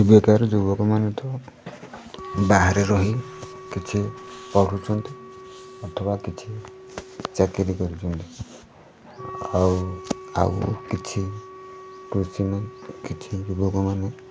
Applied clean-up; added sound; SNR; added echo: none; Bowed string instrument + Wind instrument, woodwind instrument; 17 dB; none.